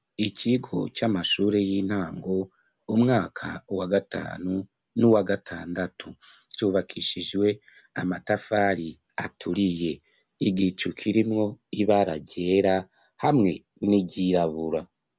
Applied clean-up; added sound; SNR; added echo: none; none; none; none.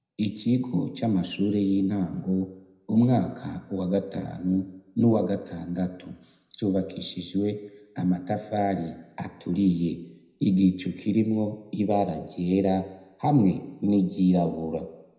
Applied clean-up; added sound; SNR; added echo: none; none; none; reverberation time 0.8 s.